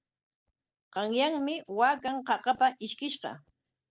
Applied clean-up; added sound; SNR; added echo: neural mask model DeepFilterNet 3.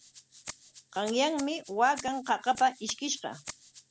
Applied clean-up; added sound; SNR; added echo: none; Rattle (instrument); 16 dB; none.